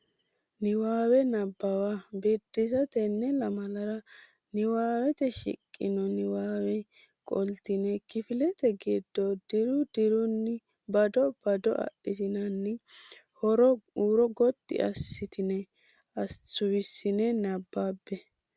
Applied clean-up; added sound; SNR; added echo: none; none; none; none.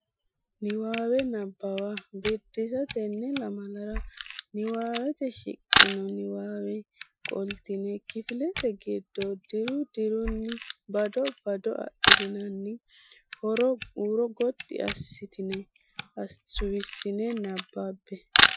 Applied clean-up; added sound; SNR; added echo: classical method Wiener filter.